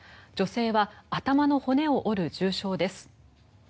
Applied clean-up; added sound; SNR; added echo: none; none; none; none.